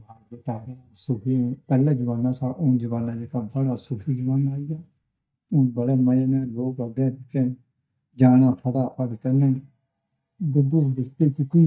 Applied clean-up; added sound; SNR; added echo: neural mask model DeepFilterNet 3.